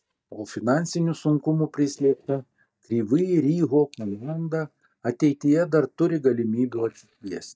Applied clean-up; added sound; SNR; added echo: neural mask model DeepFilterNet 3.